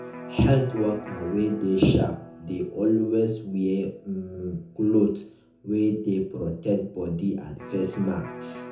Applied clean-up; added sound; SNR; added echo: none; Electric guitar; 17 dB; reverberation time 0.5 s.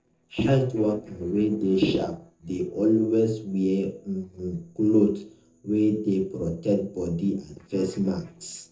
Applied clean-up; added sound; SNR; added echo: neural separator model SepFormer DNS4.